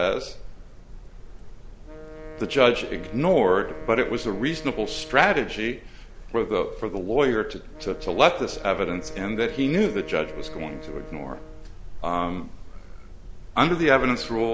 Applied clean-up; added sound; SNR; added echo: none; Wind instrument, woodwind instrument; 18 dB; none.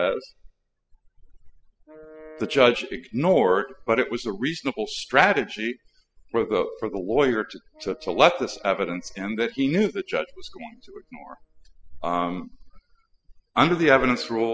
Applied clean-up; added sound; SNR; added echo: classical method spectral subtraction.